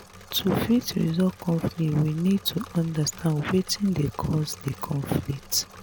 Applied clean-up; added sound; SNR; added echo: none; Engine / Mechanisms; 20 dB; none.